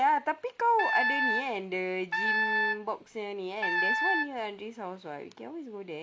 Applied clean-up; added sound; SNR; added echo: none; Wind instrument, woodwind instrument; -2 dB; none.